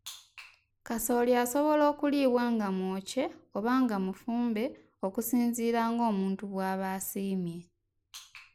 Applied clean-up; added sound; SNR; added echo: none; none; none; none.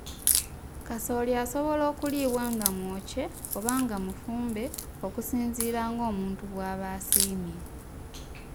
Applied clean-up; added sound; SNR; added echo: none; Crack; 3 dB; none.